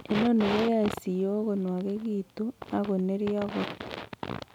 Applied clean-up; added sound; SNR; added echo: none; none; none; none.